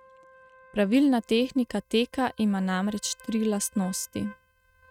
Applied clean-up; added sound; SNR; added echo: neural mask model RNNoise.